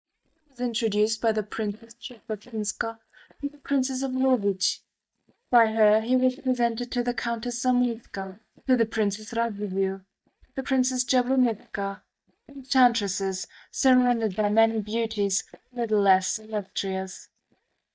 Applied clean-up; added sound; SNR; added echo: neural mask model DeepFilterNet 3.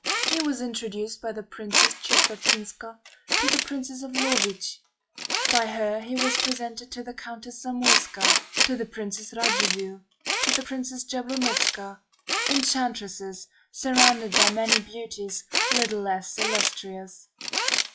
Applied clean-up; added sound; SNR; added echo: classical method log-MMSE.